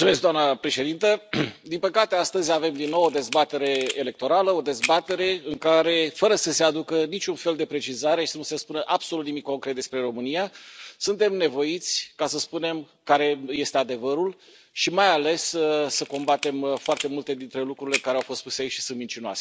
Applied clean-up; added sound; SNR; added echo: none; Camera; 13 dB; none.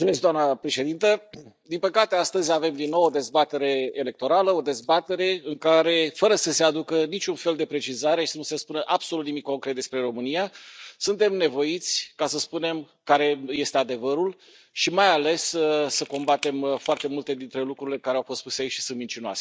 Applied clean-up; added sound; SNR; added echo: neural mask model DeepFilterNet 3.